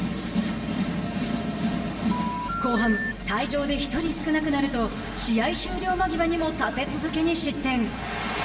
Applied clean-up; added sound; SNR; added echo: none; Telephone; 4 dB; reverberation time 1.1 s.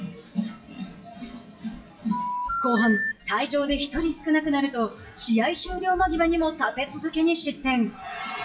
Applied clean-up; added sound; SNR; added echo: classical method WPE with log-MMSE.